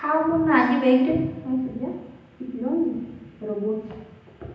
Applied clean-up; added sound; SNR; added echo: none; none; none; reverberation time 0.9 s.